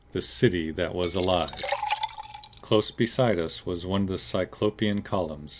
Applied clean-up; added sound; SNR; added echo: none; Liquid; 9 dB; none.